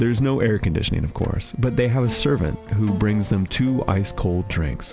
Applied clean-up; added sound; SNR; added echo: none; none; none; none.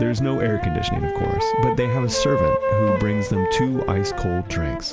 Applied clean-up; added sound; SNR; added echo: none; Wind instrument, woodwind instrument; 1 dB; none.